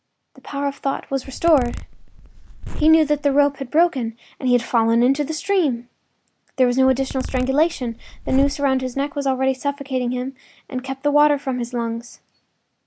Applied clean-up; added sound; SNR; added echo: none; Zipper (clothing); 9 dB; none.